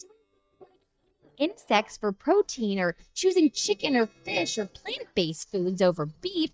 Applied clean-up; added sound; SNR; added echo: neural mask model DeepFilterNet 3.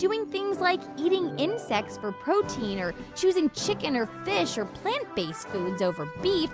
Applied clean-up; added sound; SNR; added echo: none; none; none; none.